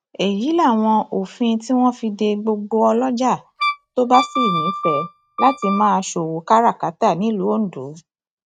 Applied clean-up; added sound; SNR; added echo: neural mask model RNNoise.